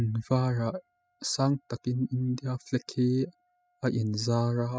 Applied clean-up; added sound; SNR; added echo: classical method spectral subtraction.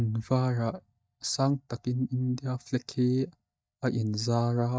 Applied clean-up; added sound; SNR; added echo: neural mask model DeepFilterNet 3.